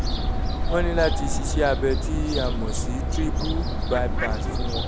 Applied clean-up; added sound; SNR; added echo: none; Fowl; -4 dB; none.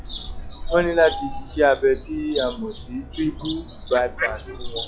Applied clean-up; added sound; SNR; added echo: classical method log-MMSE.